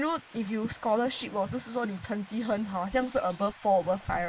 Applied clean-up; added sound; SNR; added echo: neural mask model Resemble Enhance denoiser.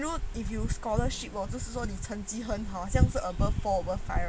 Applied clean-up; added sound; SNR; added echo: none; Engine; 20 dB; none.